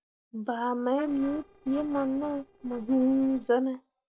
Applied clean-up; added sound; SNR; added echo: neural separator model SepFormer DNS4.